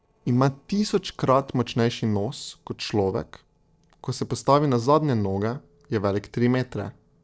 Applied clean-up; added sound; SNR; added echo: neural separator model SepFormer DNS4.